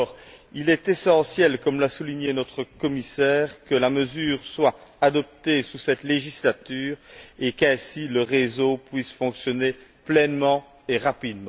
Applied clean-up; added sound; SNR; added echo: none; none; none; none.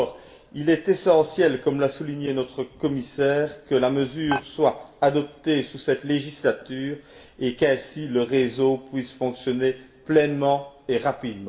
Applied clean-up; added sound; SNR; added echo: none; Dishes, pots, and pans; 11 dB; reverberation time 0.6 s.